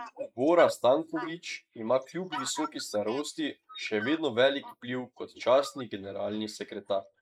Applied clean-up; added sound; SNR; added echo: neural mask model Resemble Enhance denoiser.